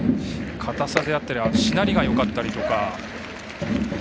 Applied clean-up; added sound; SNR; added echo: none; none; none; none.